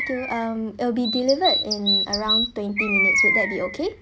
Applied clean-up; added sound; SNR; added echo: none; Bird + Bird vocalization, bird call, bird song; -1 dB; none.